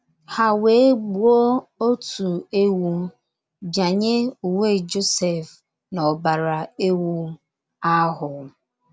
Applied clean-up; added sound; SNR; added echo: none; none; none; none.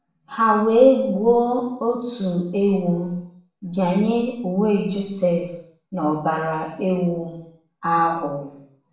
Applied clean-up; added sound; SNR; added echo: none; none; none; reverberation time 0.6 s.